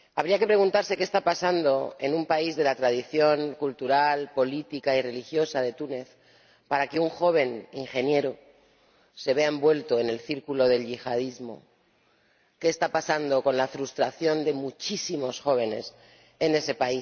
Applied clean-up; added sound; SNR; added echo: none; none; none; none.